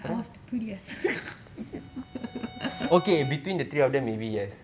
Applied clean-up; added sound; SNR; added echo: none; Bowed string instrument; 18 dB; none.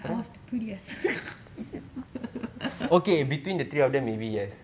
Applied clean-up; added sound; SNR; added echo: none; none; none; none.